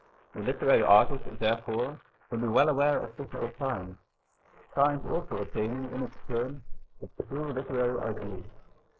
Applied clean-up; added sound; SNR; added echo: neural mask model Resemble Enhance denoiser.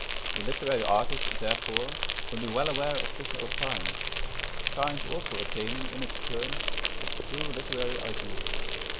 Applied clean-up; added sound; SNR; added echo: none; Insect; -5 dB; none.